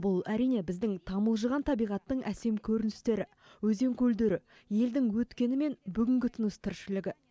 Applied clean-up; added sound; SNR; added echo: none; none; none; none.